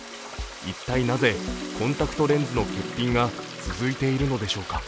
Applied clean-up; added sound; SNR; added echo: none; Frying (food); 13 dB; none.